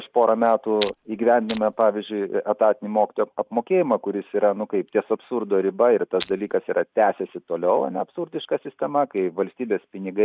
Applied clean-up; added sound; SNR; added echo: neural mask model RNNoise.